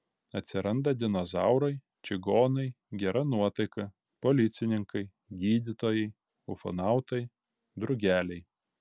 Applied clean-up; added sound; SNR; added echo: none; none; none; none.